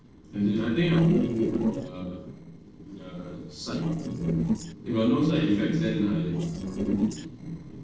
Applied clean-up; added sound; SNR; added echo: neural separator model SepFormer DNS4.